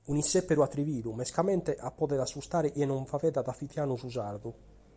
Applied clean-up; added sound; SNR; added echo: none; none; none; none.